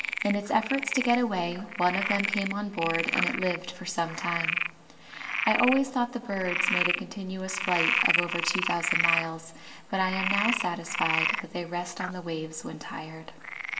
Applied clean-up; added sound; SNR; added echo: none; Frog; 1 dB; reverberation time 2.4 s.